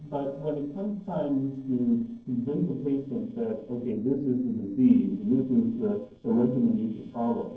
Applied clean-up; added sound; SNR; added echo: neural separator model SepFormer DNS4.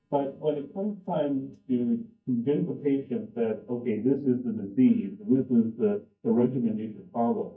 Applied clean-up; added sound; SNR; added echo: neural mask model DeepFilterNet 3.